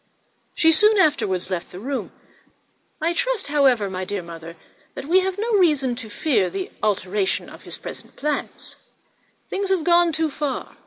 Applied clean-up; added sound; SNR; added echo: none; none; none; none.